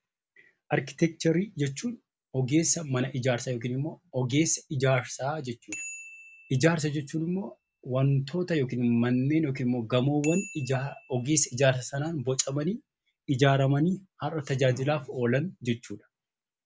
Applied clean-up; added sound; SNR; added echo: none; Bicycle bell; 20 dB; none.